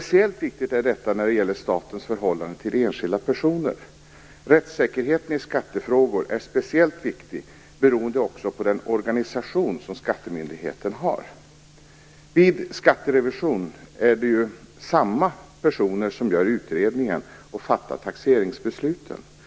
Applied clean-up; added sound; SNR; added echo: none; none; none; none.